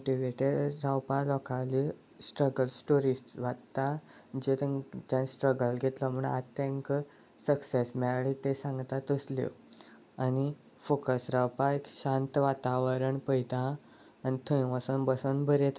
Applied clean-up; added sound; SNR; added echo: none; none; none; none.